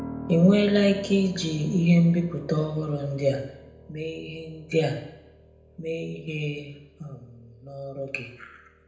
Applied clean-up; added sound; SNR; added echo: none; Piano; 17 dB; reverberation time 0.8 s.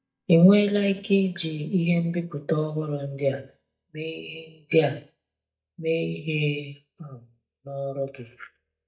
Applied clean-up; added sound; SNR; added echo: neural mask model DeepFilterNet 3.